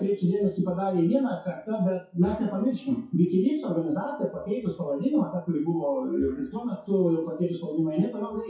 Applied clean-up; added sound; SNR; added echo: classical method WPE with log-MMSE.